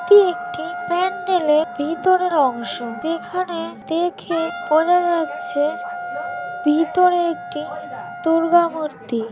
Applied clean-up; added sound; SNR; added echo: none; Wind instrument, woodwind instrument; 12 dB; none.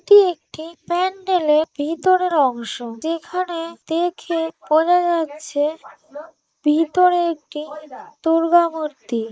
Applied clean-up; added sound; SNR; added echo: neural mask model Resemble Enhance denoiser.